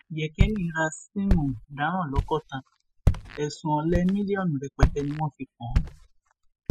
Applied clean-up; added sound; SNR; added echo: classical method spectral subtraction.